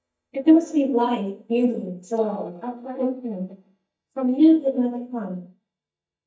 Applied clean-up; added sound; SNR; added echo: neural mask model DeepFilterNet 3.